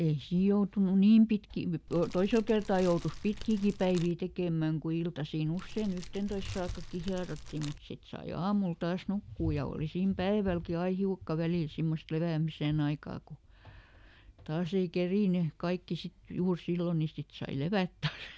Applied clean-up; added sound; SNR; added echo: none; Fire; 12 dB; none.